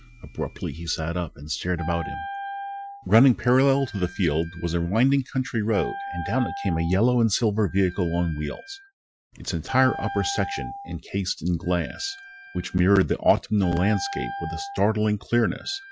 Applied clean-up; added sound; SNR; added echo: classical method Wiener filter.